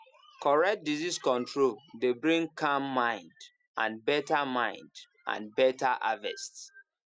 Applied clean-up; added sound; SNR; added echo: none; none; none; none.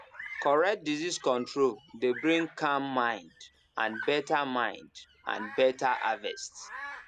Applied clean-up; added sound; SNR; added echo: none; Bird vocalization, bird call, bird song; 15 dB; none.